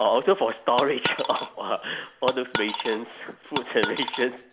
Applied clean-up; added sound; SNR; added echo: none; Coin (dropping); 5 dB; none.